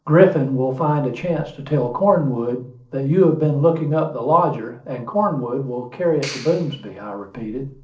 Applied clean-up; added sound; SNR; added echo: neural separator model SepFormer DNS4.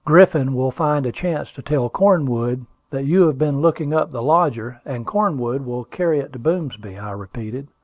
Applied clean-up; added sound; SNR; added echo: none; none; none; none.